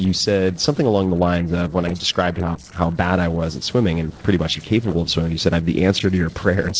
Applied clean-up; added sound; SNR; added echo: neural separator model SepFormer DNS4.